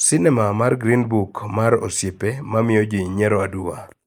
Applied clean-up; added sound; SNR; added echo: neural mask model Resemble Enhance denoiser.